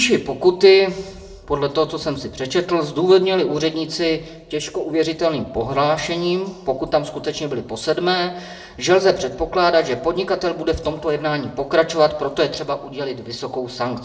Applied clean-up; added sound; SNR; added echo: none; none; none; reverberation time 0.5 s.